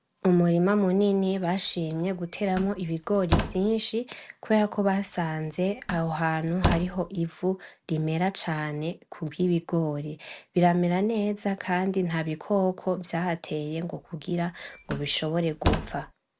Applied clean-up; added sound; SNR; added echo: none; Slam; 6 dB; none.